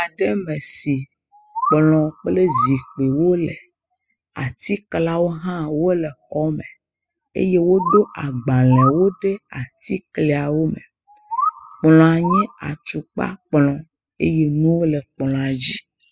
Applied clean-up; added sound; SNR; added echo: classical method spectral subtraction.